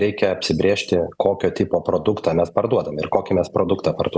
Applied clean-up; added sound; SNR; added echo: none; none; none; none.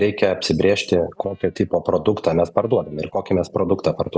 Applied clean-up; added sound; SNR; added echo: neural mask model DeepFilterNet 3.